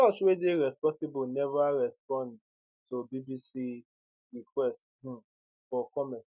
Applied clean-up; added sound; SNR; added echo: none; none; none; none.